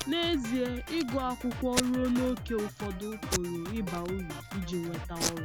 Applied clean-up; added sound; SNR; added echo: none; Packing tape, duct tape + Drum kit; 5 dB; none.